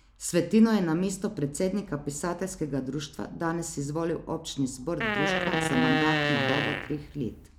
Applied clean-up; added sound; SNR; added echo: none; Fart; -1 dB; none.